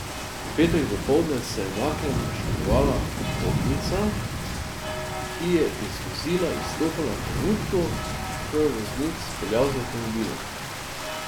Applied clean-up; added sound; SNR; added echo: none; Rain; 2 dB; none.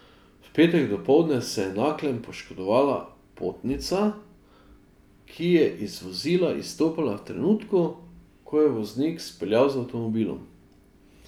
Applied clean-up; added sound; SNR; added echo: none; none; none; none.